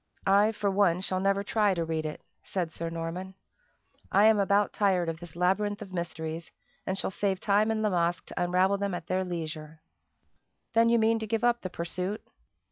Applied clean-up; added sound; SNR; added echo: none; none; none; none.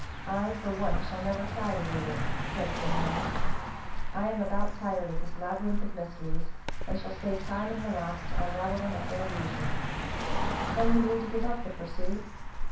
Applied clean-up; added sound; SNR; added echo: none; Car passing by; -4 dB; reverberation time 0.6 s.